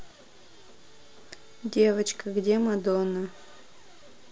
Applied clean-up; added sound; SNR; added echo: none; none; none; none.